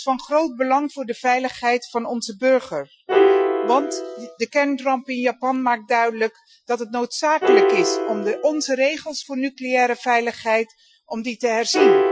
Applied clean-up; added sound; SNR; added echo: classical method Wiener filter.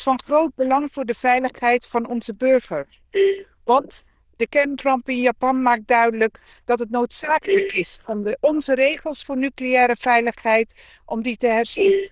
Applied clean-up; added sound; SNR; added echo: neural diffusion model UNIVERSE++.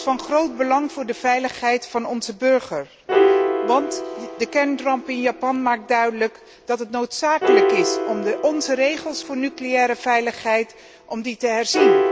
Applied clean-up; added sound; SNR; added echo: none; Piano; 2 dB; none.